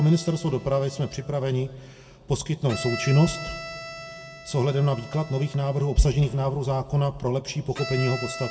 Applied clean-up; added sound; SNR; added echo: none; Bowed string instrument; 14 dB; reverberation time 1.2 s.